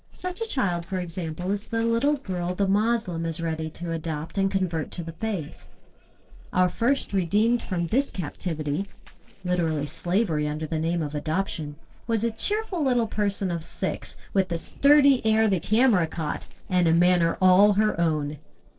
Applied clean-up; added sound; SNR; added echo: neural separator model SepFormer DNS4.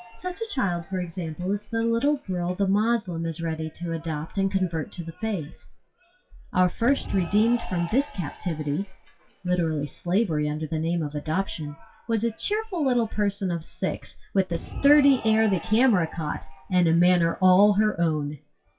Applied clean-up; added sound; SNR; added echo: classical method WPE with log-MMSE.